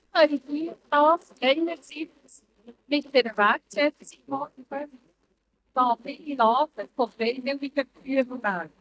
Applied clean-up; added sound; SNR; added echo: neural mask model DeepFilterNet 3.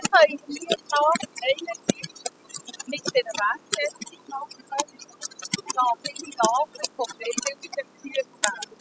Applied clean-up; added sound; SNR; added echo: classical method spectral subtraction.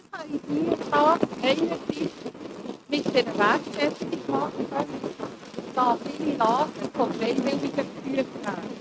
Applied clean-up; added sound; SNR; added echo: neural mask model RNNoise.